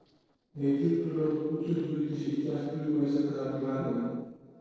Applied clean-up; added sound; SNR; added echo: neural separator model SepFormer DNS4.